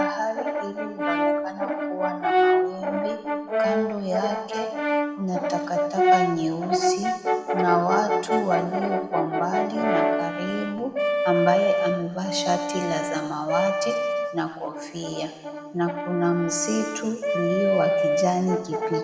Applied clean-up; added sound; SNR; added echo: none; Brass instrument; -2 dB; reverberation time 1.5 s.